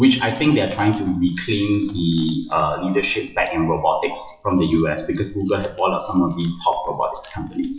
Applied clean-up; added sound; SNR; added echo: classical method WPE with log-MMSE.